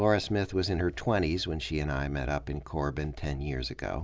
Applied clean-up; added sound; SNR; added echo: none; none; none; none.